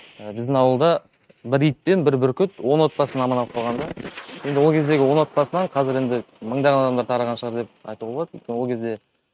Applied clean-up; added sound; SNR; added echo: neural mask model RNNoise.